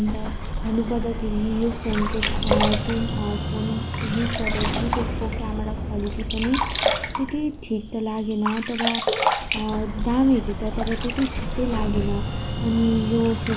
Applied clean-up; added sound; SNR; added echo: none; Sink (filling or washing) + Explosion; 0 dB; none.